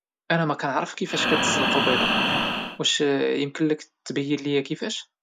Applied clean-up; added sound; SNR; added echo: none; Breathing; -3 dB; none.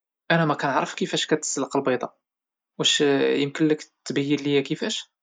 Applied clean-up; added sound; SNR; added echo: none; none; none; none.